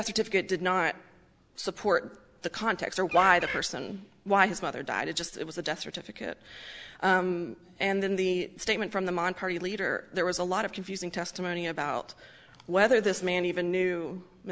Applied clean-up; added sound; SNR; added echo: none; Bird; 6 dB; none.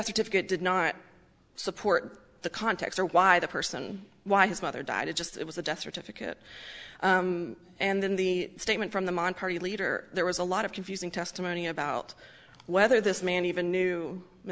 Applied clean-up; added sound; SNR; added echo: none; none; none; none.